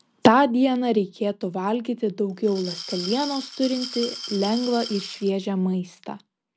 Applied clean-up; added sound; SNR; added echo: none; Glass; 11 dB; none.